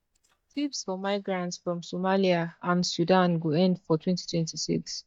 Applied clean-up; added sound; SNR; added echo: neural mask model DeepFilterNet 3.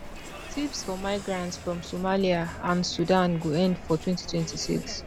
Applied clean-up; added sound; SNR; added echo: none; Waves, surf + Crowd; 12 dB; none.